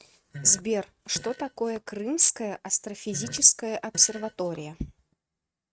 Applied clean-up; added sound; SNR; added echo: neural mask model RNNoise.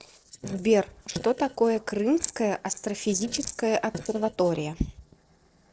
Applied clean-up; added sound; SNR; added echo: neural separator model SepFormer DNS4.